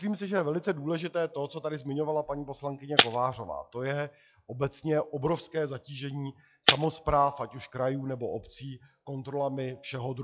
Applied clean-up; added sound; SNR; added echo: classical method log-MMSE.